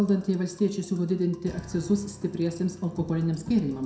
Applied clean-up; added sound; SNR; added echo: none; none; none; reverberation time 0.6 s.